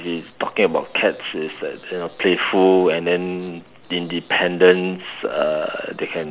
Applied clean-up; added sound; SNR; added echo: none; none; none; none.